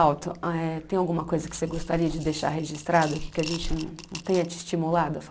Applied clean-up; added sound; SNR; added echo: none; Coin (dropping) / Glass; 17 dB; none.